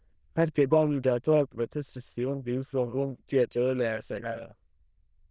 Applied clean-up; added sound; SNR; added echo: neural diffusion model UNIVERSE++.